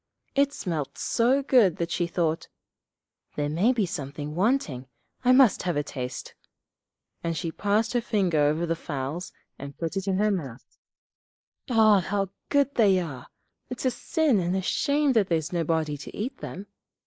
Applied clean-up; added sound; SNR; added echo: neural mask model Resemble Enhance denoiser.